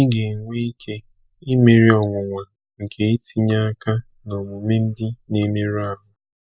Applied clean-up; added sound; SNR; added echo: neural mask model Resemble Enhance denoiser.